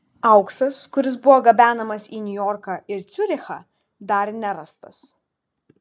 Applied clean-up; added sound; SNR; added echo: none; none; none; none.